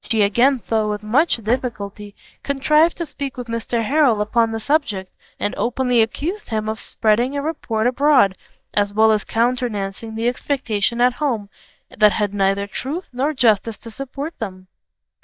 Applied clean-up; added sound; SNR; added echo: neural mask model DeepFilterNet 3.